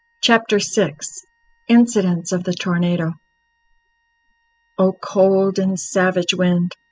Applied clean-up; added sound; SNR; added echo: classical method spectral subtraction.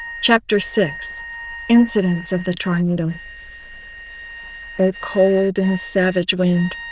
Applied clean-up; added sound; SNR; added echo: neural diffusion model UNIVERSE++.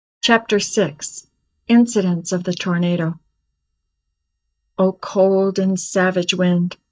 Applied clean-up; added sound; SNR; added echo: neural mask model DeepFilterNet 3.